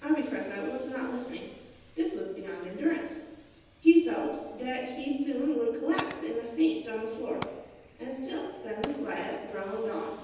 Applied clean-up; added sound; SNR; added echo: none; Fire; 17 dB; reverberation time 1.1 s.